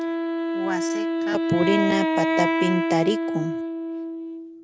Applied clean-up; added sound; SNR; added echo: none; Wind instrument, woodwind instrument; -3 dB; none.